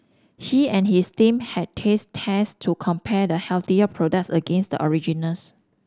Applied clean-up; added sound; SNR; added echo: none; none; none; none.